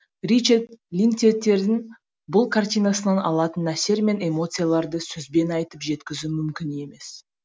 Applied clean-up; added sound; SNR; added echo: none; none; none; none.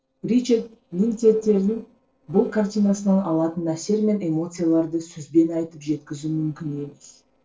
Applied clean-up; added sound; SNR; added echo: neural separator model SepFormer DNS4.